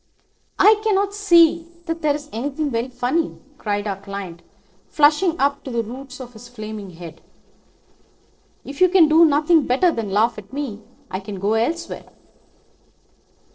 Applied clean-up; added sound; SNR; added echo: neural separator model SepFormer DNS4.